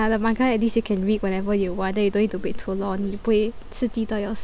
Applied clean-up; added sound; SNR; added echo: none; none; none; none.